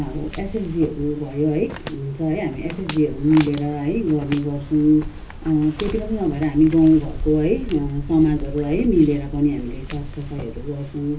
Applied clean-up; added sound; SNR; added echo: none; Walk, footsteps; 10 dB; reverberation time 0.3 s.